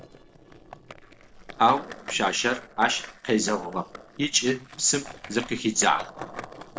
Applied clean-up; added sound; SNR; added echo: neural separator model SepFormer DNS4.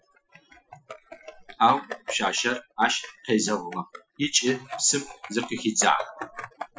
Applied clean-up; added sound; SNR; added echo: classical method Wiener filter.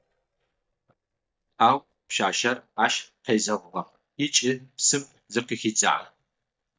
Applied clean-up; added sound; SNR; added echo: neural mask model DeepFilterNet 3.